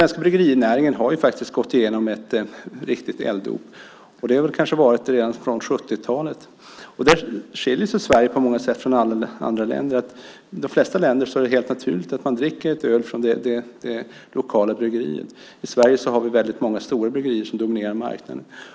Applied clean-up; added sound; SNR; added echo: none; none; none; none.